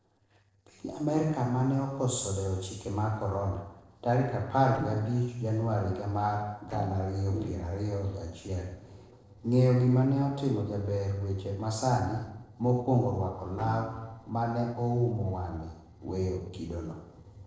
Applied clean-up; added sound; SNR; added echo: neural separator model SepFormer DNS4.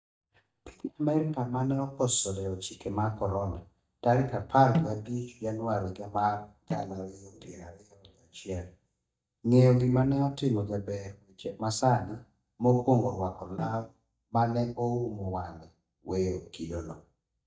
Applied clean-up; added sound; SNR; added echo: neural mask model DeepFilterNet 3.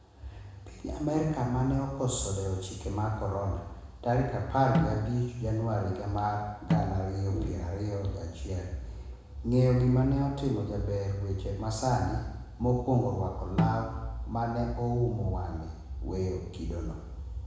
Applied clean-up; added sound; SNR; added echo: none; Snare drum; 5 dB; reverberation time 1.0 s.